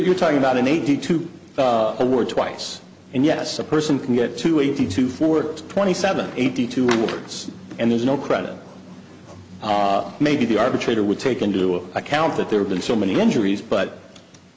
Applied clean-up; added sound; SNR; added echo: none; none; none; none.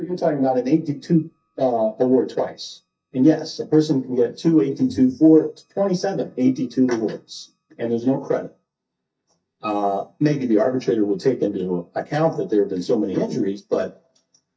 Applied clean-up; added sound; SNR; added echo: neural mask model DeepFilterNet 3.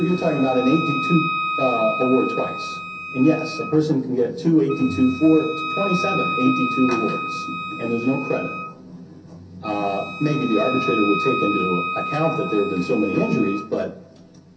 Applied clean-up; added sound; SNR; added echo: none; Wind instrument, woodwind instrument; 6 dB; reverberation time 0.3 s.